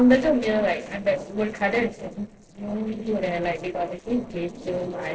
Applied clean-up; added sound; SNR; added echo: neural separator model SepFormer DNS4.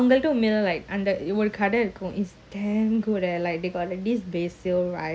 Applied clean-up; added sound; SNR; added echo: none; none; none; none.